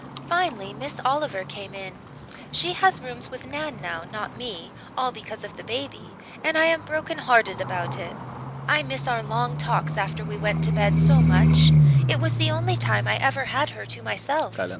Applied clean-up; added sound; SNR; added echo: none; Livestock, farm animals, working animals; -2 dB; none.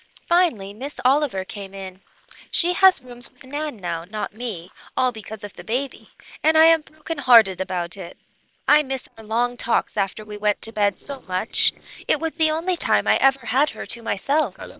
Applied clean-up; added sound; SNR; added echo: neural separator model SepFormer WHAM!.